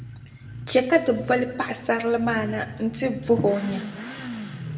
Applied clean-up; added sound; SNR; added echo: none; Motorcycle / Accelerating, revving, vroom; 11 dB; reverberation time 1.2 s.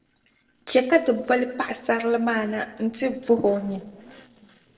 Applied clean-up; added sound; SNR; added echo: neural separator model SepFormer DNS4.